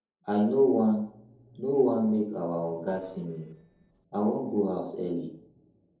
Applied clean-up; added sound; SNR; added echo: neural separator model SepFormer DNS4.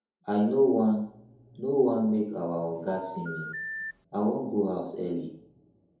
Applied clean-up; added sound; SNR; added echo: none; Telephone; 9 dB; reverberation time 2.6 s.